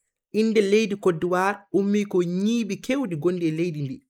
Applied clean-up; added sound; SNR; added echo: neural mask model Resemble Enhance denoiser.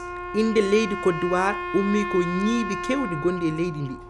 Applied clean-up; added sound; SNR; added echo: none; Wind instrument, woodwind instrument; 8 dB; none.